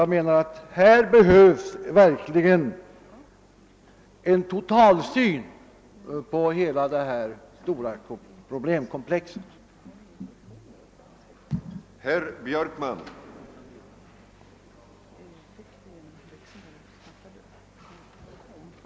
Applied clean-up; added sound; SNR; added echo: none; none; none; none.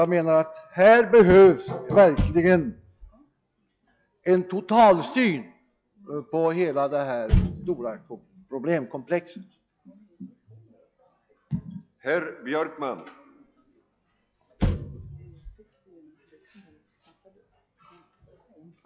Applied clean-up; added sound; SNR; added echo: classical method log-MMSE.